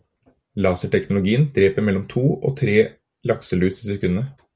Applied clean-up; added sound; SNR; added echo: none; none; none; none.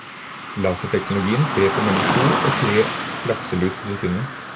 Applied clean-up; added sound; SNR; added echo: none; Car passing by / Traffic noise, roadway noise; 2 dB; none.